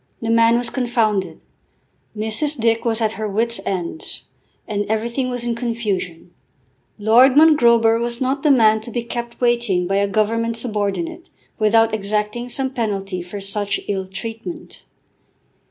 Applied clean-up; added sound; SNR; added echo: none; none; none; none.